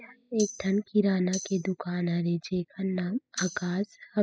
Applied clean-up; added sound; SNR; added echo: classical method spectral subtraction.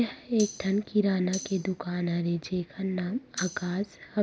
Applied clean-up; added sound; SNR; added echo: none; Tambourine; 13 dB; none.